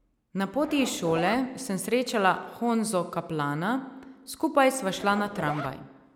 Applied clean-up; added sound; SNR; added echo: none; Zipper (clothing); 12 dB; none.